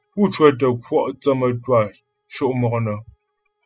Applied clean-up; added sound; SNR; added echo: classical method spectral subtraction.